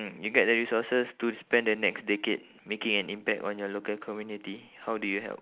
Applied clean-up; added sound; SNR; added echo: neural mask model Resemble Enhance denoiser.